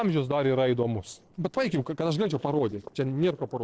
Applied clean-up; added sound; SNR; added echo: neural separator model SepFormer DNS4.